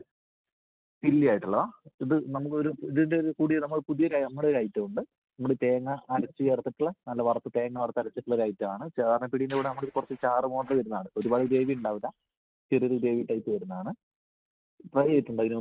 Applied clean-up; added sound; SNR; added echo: neural mask model RNNoise.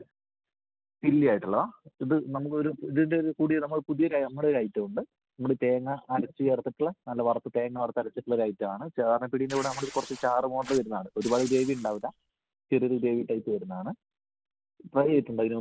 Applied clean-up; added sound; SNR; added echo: none; Tearing; 16 dB; none.